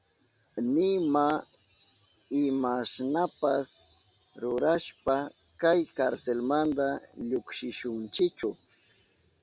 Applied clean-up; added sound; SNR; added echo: none; none; none; none.